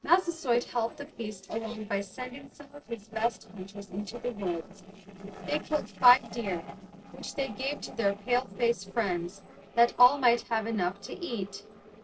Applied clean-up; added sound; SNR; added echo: neural separator model SepFormer DNS4.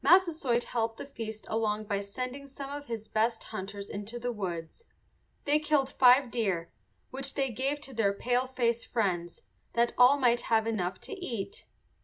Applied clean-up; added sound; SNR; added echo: none; none; none; none.